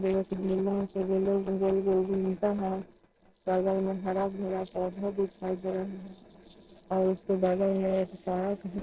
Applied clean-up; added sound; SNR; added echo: neural separator model SepFormer DNS4.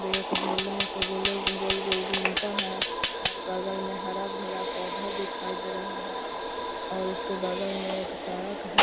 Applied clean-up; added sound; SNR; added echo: none; Fire; -4 dB; none.